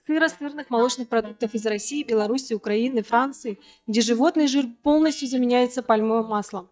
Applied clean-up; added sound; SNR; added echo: neural mask model DeepFilterNet 3.